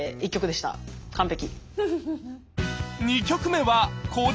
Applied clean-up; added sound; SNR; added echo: none; none; none; none.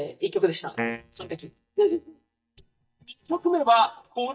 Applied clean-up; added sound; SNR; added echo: neural mask model DeepFilterNet 3.